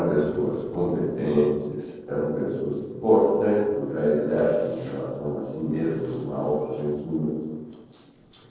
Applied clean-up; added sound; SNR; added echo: neural separator model SepFormer DNS4.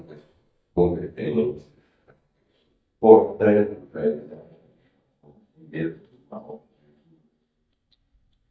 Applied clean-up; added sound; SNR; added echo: neural mask model DeepFilterNet 3.